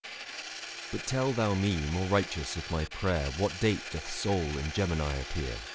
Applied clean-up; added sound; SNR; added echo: none; Engine; 10 dB; none.